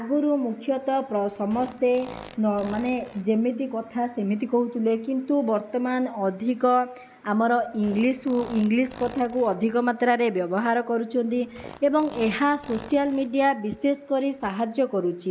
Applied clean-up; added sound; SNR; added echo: none; Fart; 18 dB; none.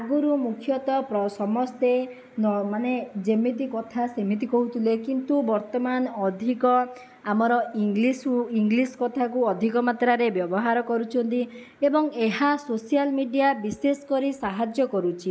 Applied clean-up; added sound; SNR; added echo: none; none; none; none.